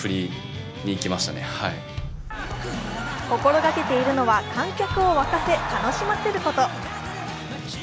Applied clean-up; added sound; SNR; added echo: none; Bass drum; 13 dB; none.